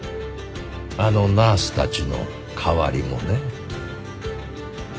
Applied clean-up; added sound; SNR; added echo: none; none; none; none.